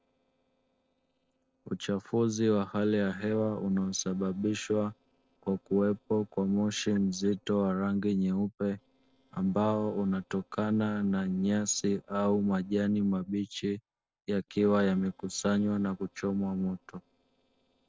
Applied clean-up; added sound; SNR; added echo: neural separator model SepFormer DNS4.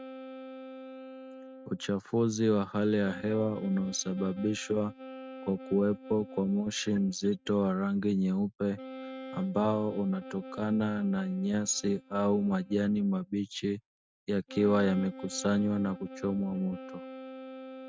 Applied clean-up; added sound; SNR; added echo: neural mask model RNNoise.